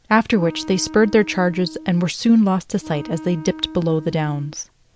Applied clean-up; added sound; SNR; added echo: none; Wind instrument, woodwind instrument; 17 dB; none.